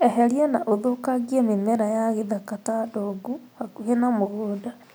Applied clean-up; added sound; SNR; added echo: none; none; none; none.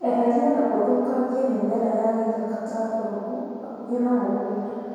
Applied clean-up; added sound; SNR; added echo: none; none; none; reverberation time 2.2 s.